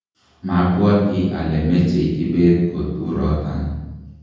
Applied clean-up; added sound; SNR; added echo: none; none; none; reverberation time 1.3 s.